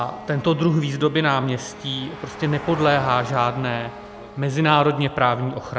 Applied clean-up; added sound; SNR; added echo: none; Bowed string instrument + Vehicle; 16 dB; none.